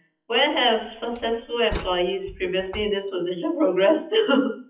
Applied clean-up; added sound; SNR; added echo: classical method WPE with log-MMSE.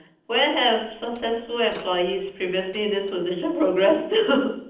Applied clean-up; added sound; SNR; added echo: neural separator model SepFormer DNS4.